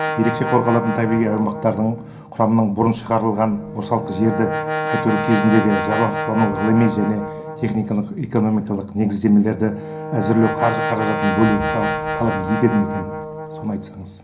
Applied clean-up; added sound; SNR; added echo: none; Brass instrument; 6 dB; reverberation time 0.3 s.